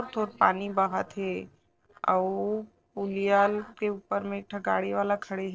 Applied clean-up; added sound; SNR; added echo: neural separator model SepFormer DNS4.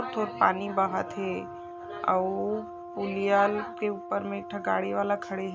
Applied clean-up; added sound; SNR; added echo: none; Brass instrument; 12 dB; none.